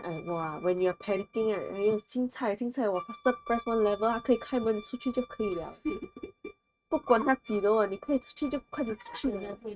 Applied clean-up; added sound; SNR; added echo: neural mask model RNNoise.